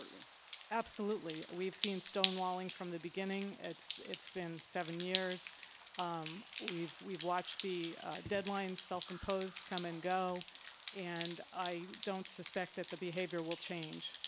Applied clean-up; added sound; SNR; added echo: none; Drip; -1 dB; none.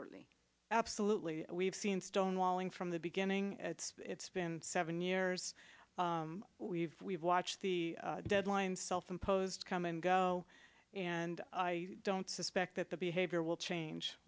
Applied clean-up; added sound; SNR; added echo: none; none; none; none.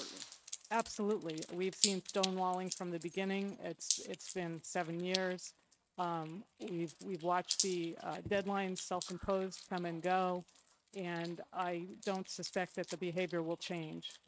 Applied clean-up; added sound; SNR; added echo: neural mask model RNNoise.